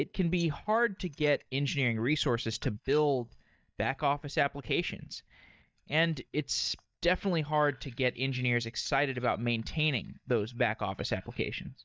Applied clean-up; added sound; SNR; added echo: neural mask model DeepFilterNet 3.